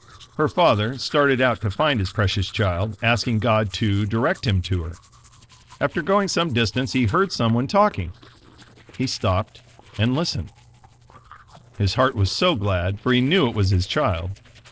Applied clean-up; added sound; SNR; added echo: neural separator model SepFormer DNS4.